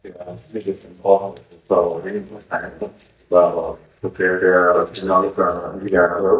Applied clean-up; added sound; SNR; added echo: neural mask model DeepFilterNet 3.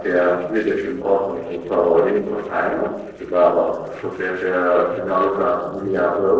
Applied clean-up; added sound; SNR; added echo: neural separator model SepFormer DNS4.